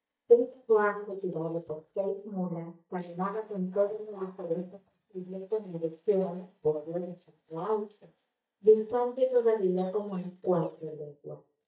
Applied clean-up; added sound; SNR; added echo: neural mask model DeepFilterNet 3.